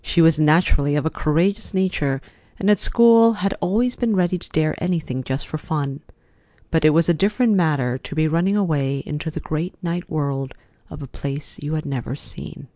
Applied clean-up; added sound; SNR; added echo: none; none; none; none.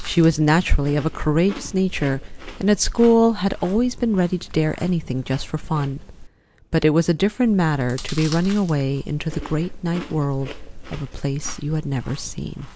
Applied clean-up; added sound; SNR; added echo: none; Chewing, mastication; 14 dB; none.